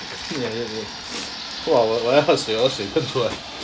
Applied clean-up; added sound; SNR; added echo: none; Fixed-wing aircraft, airplane; 11 dB; none.